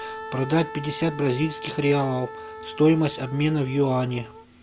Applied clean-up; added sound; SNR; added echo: none; Wind instrument, woodwind instrument; 14 dB; none.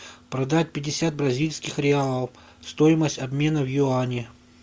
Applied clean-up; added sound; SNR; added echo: none; none; none; none.